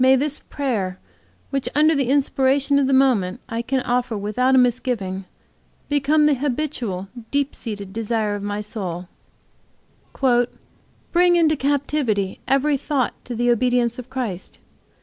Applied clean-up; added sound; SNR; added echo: none; none; none; none.